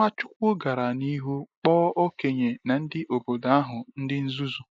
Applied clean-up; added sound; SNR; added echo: neural mask model Resemble Enhance denoiser.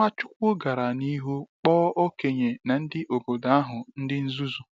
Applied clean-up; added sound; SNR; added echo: none; none; none; none.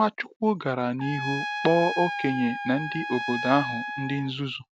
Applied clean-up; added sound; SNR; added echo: none; Trumpet; 6 dB; none.